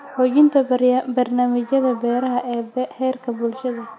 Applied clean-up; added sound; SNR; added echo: none; none; none; none.